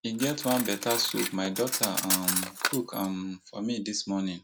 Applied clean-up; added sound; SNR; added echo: none; Cutlery, silverware; 3 dB; none.